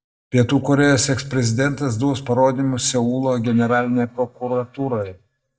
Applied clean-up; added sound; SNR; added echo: neural mask model DeepFilterNet 3.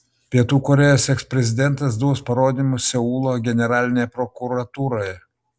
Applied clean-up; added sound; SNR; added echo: none; none; none; none.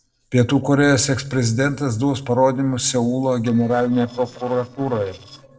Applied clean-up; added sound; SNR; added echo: neural separator model SepFormer DNS4.